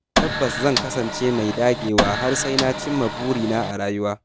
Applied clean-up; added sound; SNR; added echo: none; Printer; 2 dB; none.